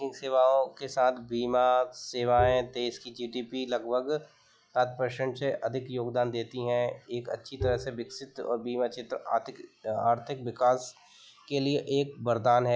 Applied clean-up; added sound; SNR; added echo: classical method log-MMSE.